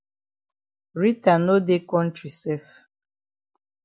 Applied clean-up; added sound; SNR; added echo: none; none; none; none.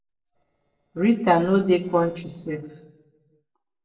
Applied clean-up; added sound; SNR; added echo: neural separator model SepFormer DNS4.